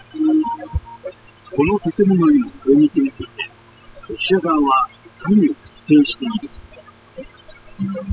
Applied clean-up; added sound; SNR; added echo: classical method spectral subtraction.